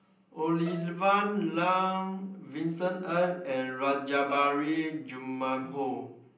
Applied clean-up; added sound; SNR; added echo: none; Bowed string instrument; 19 dB; reverberation time 0.6 s.